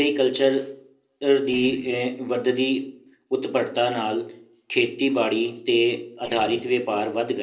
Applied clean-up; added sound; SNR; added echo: neural separator model SepFormer DNS4.